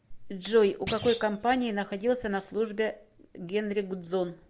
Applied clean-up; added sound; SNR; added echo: none; Thump, thud; 12 dB; none.